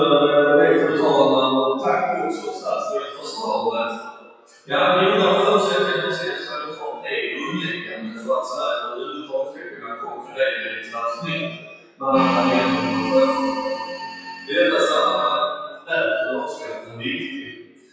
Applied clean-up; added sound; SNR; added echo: classical method WPE with log-MMSE.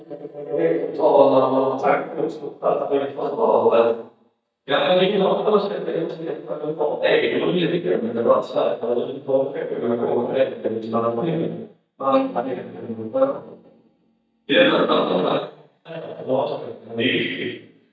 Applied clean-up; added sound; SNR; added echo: neural mask model DeepFilterNet 3.